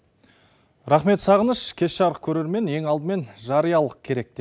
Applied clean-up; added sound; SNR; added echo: none; none; none; none.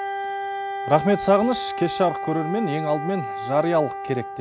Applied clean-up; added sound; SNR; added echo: none; Wind instrument, woodwind instrument; 6 dB; none.